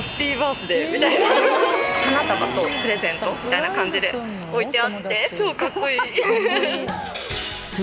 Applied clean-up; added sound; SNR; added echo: none; none; none; none.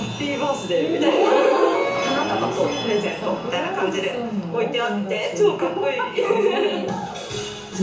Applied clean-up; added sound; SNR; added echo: none; none; none; reverberation time 0.8 s.